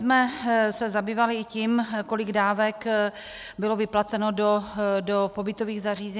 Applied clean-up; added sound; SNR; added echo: none; none; none; none.